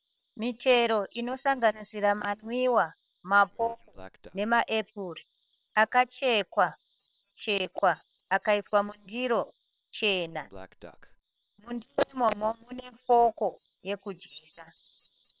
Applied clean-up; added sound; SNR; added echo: neural separator model SepFormer WHAM!.